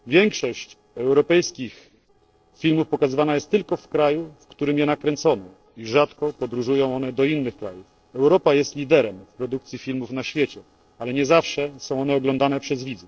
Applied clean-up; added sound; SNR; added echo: neural separator model SepFormer DNS4.